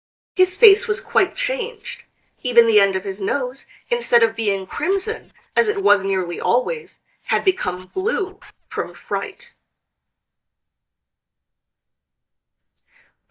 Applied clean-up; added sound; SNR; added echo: neural mask model DeepFilterNet 3.